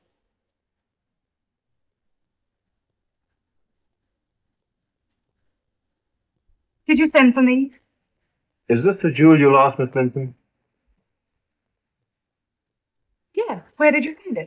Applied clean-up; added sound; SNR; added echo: neural mask model DeepFilterNet 3.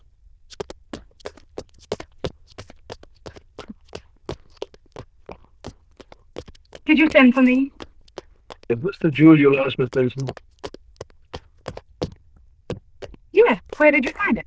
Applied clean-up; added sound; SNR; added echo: neural diffusion model UNIVERSE++.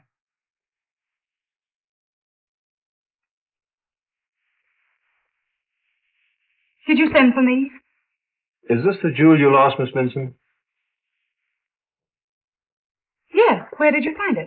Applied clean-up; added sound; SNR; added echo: neural mask model Resemble Enhance denoiser.